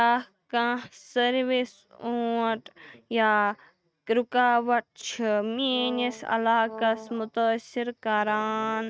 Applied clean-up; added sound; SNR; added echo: neural mask model RNNoise.